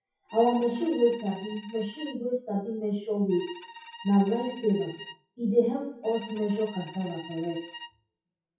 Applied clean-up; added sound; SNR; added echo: classical method WPE with log-MMSE.